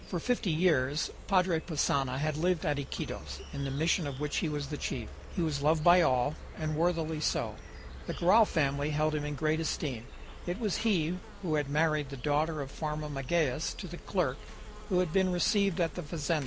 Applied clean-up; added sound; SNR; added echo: none; Insect; 13 dB; none.